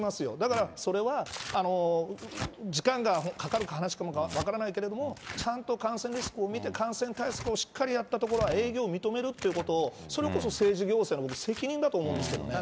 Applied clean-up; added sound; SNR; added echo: none; Tearing; 15 dB; none.